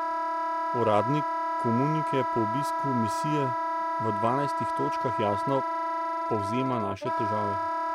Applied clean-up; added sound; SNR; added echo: none; Wind instrument, woodwind instrument; -2 dB; none.